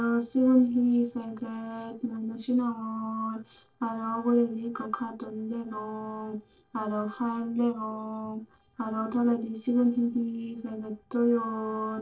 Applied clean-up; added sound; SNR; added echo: neural separator model SepFormer DNS4.